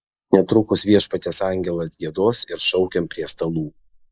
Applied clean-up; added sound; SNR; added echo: neural mask model Resemble Enhance denoiser.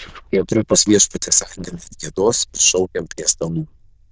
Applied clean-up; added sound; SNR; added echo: neural diffusion model UNIVERSE++.